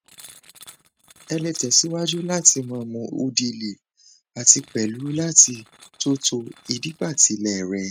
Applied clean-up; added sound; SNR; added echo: neural mask model RNNoise.